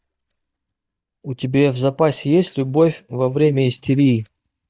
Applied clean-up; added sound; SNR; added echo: neural mask model DeepFilterNet 3.